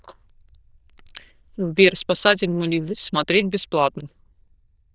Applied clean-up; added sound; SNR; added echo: neural diffusion model UNIVERSE++.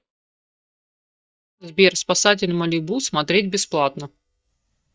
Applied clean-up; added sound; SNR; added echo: neural mask model DeepFilterNet 3.